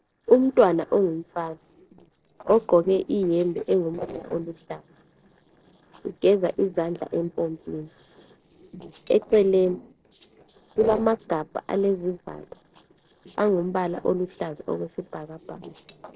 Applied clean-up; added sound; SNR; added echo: neural separator model SepFormer DNS4.